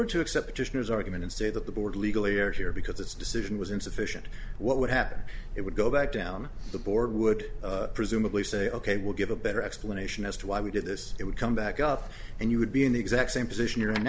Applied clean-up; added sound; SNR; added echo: none; none; none; none.